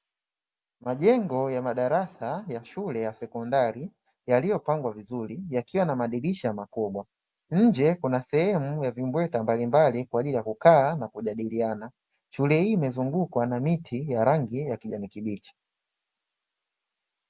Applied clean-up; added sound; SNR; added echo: none; none; none; none.